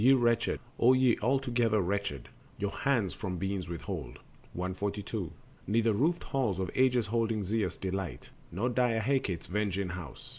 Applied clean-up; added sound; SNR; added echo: none; none; none; none.